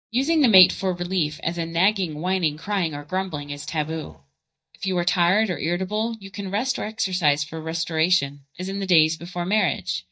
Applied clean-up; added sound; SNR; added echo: neural mask model DeepFilterNet 3.